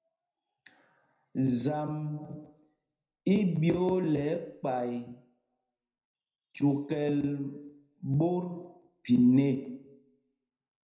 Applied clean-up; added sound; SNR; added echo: none; none; none; reverberation time 0.5 s.